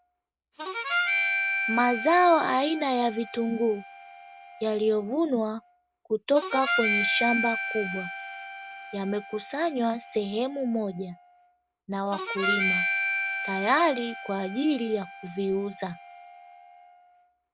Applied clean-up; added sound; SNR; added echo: none; Harmonica; 4 dB; none.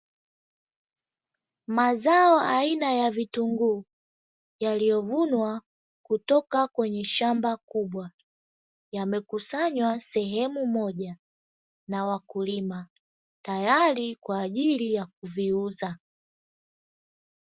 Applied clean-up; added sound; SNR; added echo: none; none; none; none.